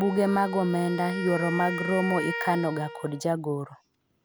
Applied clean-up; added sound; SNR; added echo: none; Wind instrument, woodwind instrument; 9 dB; none.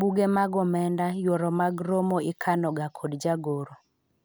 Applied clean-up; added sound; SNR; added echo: none; none; none; none.